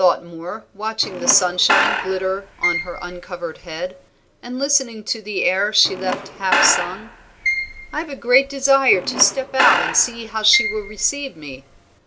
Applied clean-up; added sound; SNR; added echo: none; Squeak / Screech; 3 dB; none.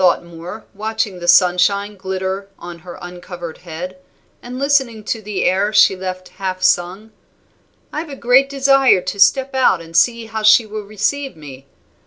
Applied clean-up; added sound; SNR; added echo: none; none; none; none.